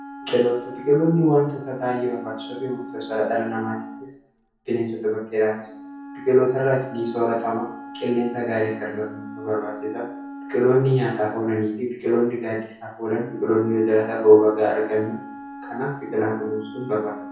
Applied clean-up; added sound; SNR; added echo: none; Wind instrument, woodwind instrument; 15 dB; reverberation time 0.6 s.